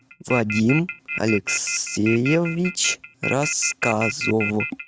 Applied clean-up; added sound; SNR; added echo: neural mask model RNNoise.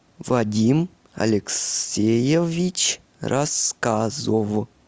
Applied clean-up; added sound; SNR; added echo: none; none; none; none.